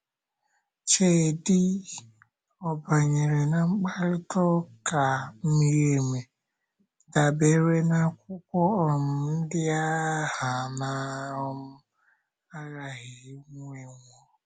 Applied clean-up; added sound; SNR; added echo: none; none; none; none.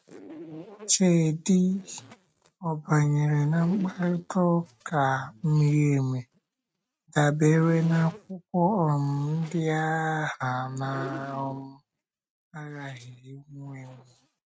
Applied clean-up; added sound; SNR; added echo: neural mask model RNNoise.